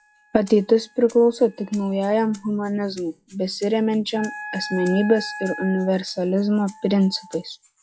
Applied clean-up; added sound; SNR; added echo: classical method log-MMSE.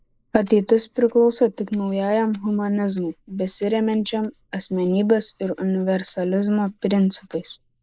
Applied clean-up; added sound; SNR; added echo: neural mask model Resemble Enhance denoiser.